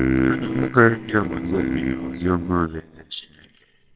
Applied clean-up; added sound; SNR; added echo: neural separator model SepFormer WHAMR!.